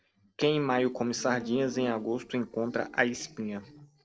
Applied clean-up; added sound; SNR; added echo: neural separator model SepFormer DNS4.